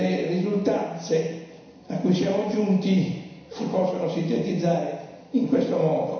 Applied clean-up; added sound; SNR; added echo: none; none; none; reverberation time 1.0 s.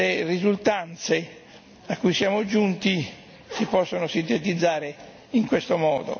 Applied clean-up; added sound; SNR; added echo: none; none; none; none.